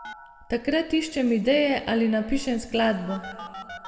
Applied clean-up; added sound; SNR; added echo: none; Telephone; 19 dB; reverberation time 1.6 s.